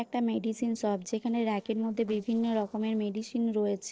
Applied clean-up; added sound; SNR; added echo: neural separator model SepFormer DNS4.